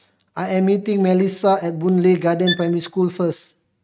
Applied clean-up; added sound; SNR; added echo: neural mask model RNNoise.